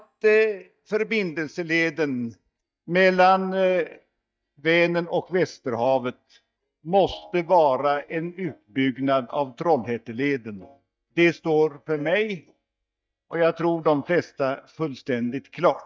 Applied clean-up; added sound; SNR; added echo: neural mask model DeepFilterNet 3.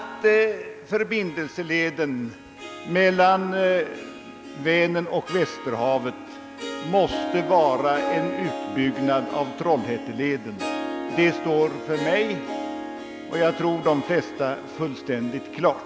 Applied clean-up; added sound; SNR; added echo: none; Harp; 9 dB; none.